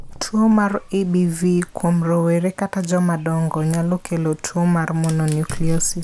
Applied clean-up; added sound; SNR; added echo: none; Fire; 13 dB; none.